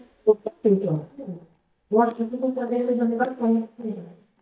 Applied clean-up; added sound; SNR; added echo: neural mask model DeepFilterNet 3.